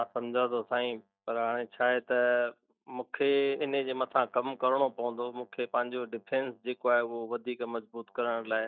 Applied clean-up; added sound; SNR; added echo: neural mask model DeepFilterNet 3.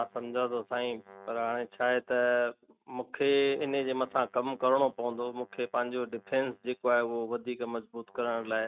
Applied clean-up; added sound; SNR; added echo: neural mask model RNNoise.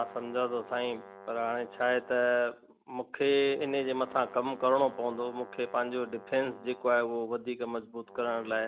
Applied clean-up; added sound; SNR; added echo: none; Brass instrument; 20 dB; none.